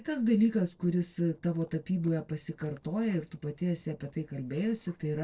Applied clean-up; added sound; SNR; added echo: neural separator model SepFormer DNS4.